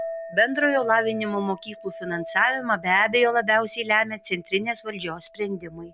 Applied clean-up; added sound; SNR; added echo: none; Chink, clink; 14 dB; none.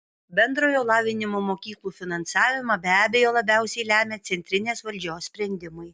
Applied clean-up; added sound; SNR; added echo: none; none; none; none.